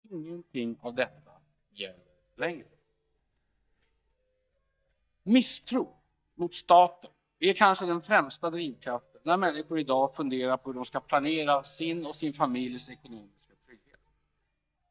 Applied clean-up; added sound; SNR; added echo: neural mask model DeepFilterNet 3.